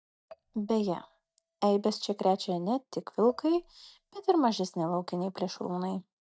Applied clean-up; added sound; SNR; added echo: neural mask model DeepFilterNet 3.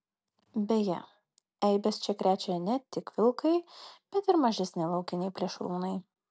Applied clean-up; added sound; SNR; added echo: none; none; none; none.